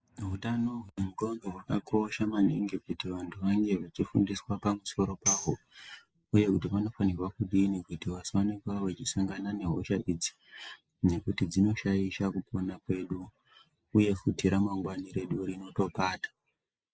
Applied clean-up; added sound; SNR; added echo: neural mask model Resemble Enhance denoiser.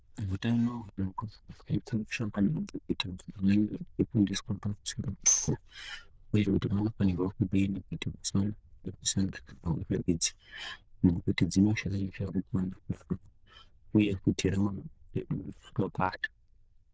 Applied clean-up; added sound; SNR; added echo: neural diffusion model UNIVERSE++.